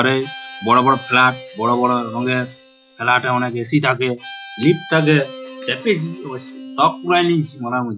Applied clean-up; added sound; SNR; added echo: classical method log-MMSE.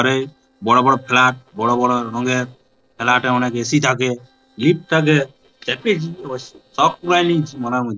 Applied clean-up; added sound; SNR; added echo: neural separator model SepFormer DNS4.